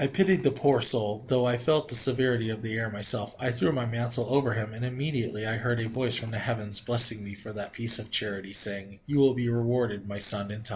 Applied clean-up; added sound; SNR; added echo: neural separator model SepFormer DNS4.